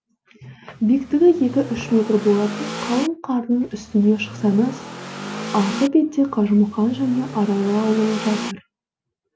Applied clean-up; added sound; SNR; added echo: none; Accelerating, revving, vroom / Car; 11 dB; none.